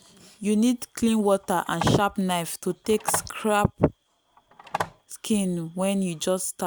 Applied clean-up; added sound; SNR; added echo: none; Telephone; 10 dB; none.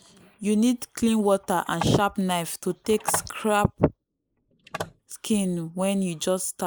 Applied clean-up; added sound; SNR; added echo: neural mask model Resemble Enhance denoiser.